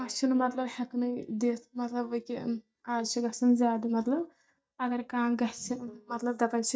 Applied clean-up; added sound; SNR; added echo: neural mask model DeepFilterNet 3.